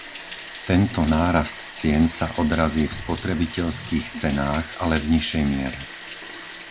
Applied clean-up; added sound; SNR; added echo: none; Bathtub (filling or washing); 11 dB; none.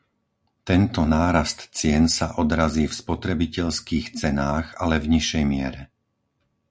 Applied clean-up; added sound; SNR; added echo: none; none; none; none.